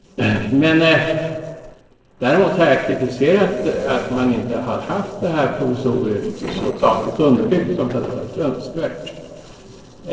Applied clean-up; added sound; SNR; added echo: neural separator model SepFormer DNS4.